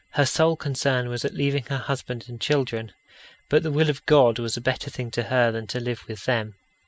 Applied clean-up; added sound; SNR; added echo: none; none; none; none.